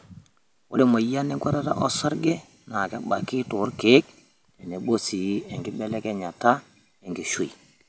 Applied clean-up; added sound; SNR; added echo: none; none; none; none.